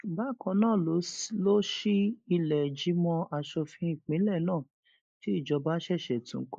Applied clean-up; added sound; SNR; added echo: neural mask model Resemble Enhance denoiser.